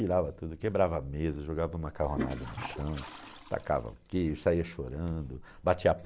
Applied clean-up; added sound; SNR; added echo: none; Toilet flush; 14 dB; none.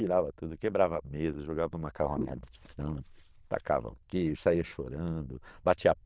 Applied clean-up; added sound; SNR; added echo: neural diffusion model UNIVERSE++.